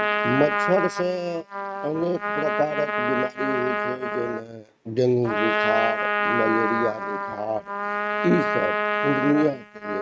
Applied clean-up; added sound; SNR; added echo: neural mask model RNNoise.